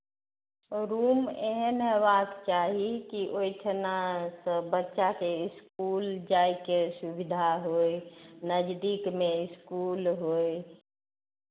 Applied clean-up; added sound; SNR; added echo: none; none; none; none.